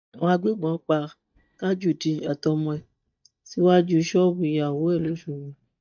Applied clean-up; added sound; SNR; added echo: neural mask model DeepFilterNet 3.